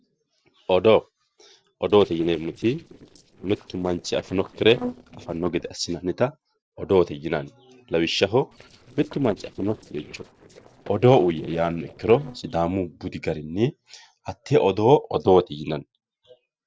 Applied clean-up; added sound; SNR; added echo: neural separator model SepFormer DNS4.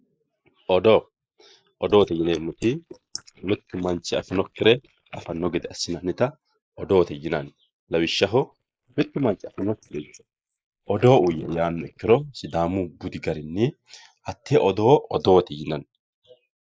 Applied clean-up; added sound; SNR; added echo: neural mask model Resemble Enhance denoiser.